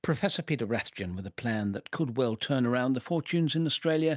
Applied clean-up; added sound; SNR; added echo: none; none; none; none.